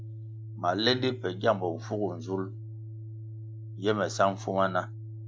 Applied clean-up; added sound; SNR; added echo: none; Organ; 9 dB; none.